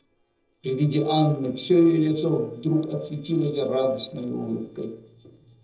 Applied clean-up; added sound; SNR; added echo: neural separator model SepFormer DNS4.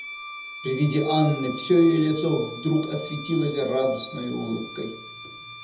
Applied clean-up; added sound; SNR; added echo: none; Bowed string instrument; 14 dB; reverberation time 0.9 s.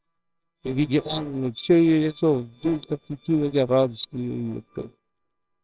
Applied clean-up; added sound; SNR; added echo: neural separator model SepFormer WHAMR!.